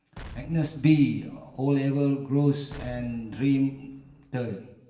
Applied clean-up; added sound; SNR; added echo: none; Explosion; 20 dB; reverberation time 0.9 s.